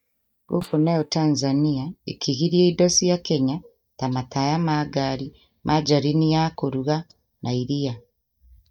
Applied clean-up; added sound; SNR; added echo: neural mask model DeepFilterNet 3.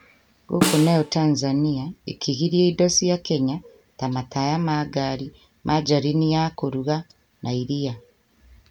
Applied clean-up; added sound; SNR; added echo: none; Snare drum; 5 dB; none.